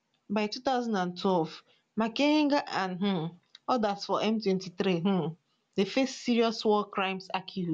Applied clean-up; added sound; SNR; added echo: none; none; none; none.